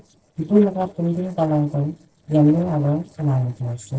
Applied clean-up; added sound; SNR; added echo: neural separator model SepFormer DNS4.